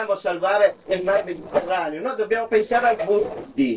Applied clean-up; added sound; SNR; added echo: neural separator model SepFormer DNS4.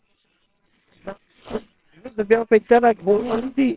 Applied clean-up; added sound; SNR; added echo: neural separator model SepFormer WHAMR!.